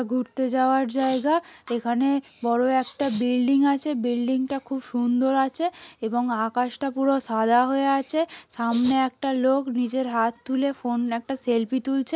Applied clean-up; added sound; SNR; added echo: none; none; none; none.